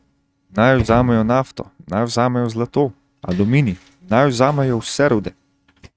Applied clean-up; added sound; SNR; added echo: neural mask model RNNoise.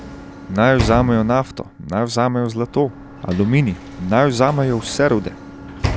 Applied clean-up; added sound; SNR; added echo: none; Sliding door / Slam; 10 dB; none.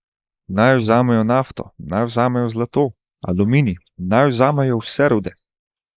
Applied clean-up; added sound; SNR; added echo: neural mask model Resemble Enhance denoiser.